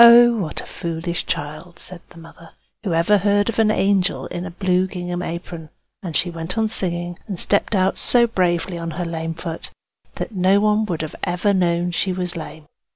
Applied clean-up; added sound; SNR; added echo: none; none; none; none.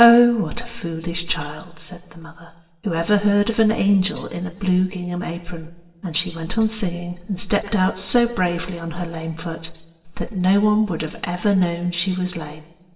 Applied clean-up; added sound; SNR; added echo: none; none; none; reverberation time 1.1 s.